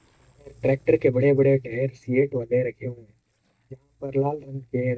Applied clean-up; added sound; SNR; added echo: neural mask model DeepFilterNet 3.